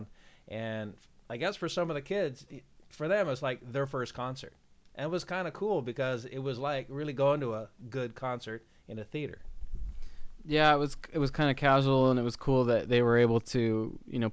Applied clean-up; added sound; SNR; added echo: none; none; none; none.